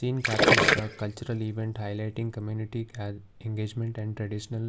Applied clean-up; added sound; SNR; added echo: none; Gurgling; -3 dB; none.